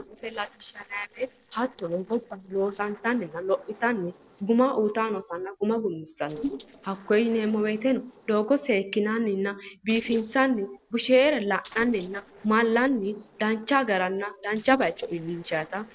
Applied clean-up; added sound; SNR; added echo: neural separator model SepFormer DNS4.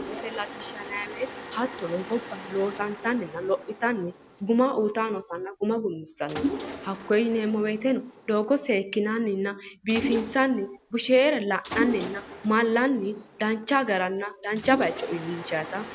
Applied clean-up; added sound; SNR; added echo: none; Mechanisms; 11 dB; none.